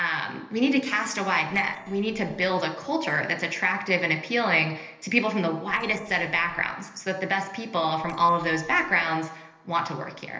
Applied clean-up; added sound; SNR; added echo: neural separator model SepFormer DNS4.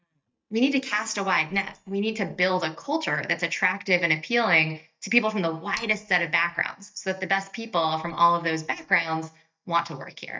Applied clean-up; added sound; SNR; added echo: neural mask model DeepFilterNet 3.